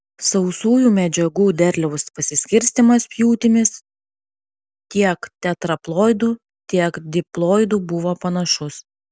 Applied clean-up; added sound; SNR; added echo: none; none; none; none.